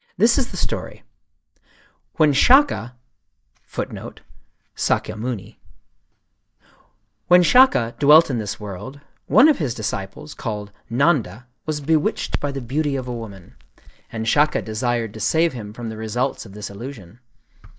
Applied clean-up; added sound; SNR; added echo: neural mask model DeepFilterNet 3.